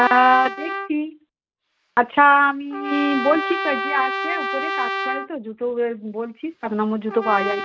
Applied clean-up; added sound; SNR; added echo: neural mask model RNNoise.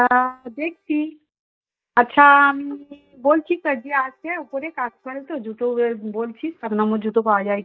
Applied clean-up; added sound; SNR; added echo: neural mask model DeepFilterNet 3.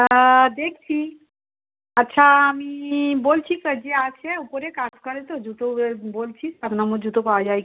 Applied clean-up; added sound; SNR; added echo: none; none; none; none.